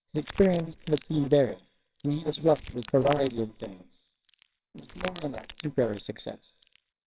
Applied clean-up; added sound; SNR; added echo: neural separator model SepFormer WHAMR!.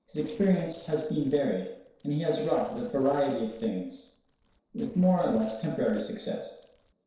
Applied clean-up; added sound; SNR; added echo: neural separator model SepFormer DNS4.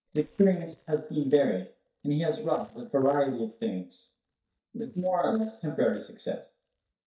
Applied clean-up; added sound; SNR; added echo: neural mask model DeepFilterNet 3.